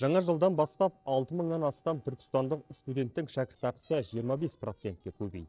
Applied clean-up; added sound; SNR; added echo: neural separator model SepFormer DNS4.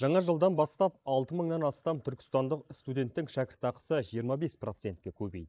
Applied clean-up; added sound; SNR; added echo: neural mask model Resemble Enhance denoiser.